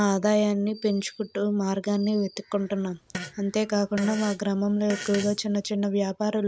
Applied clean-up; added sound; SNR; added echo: none; Fart; 14 dB; none.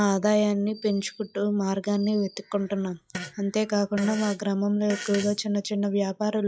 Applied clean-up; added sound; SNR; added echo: classical method log-MMSE.